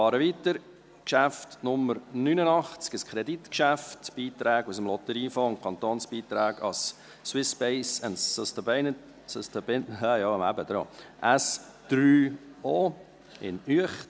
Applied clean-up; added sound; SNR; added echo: none; none; none; none.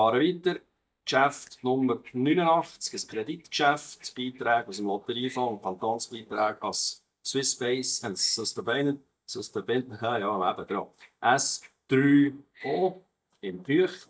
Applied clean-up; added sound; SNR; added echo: neural mask model DeepFilterNet 3.